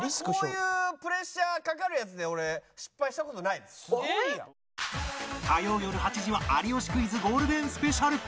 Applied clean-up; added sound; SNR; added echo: none; none; none; none.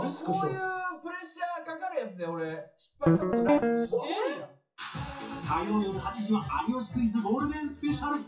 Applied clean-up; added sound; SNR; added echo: classical method WPE with log-MMSE.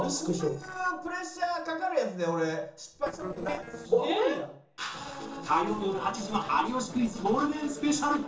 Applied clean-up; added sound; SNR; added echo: neural separator model SepFormer DNS4.